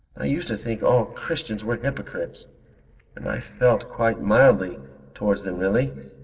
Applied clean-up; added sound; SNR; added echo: neural separator model SepFormer DNS4.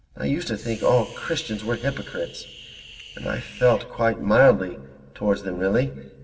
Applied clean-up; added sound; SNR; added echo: none; Hiss; 19 dB; reverberation time 1.5 s.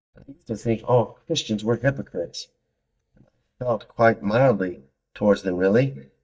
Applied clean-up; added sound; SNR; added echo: neural mask model DeepFilterNet 3.